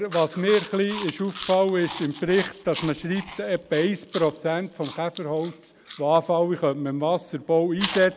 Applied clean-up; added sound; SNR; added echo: none; Chewing, mastication; 12 dB; none.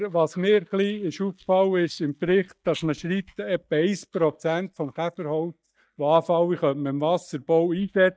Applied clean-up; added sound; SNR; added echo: neural mask model DeepFilterNet 3.